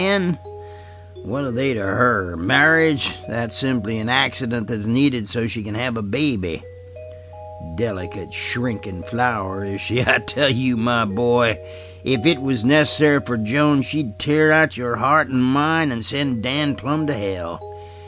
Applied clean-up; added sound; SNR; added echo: none; Mallet percussion; 19 dB; none.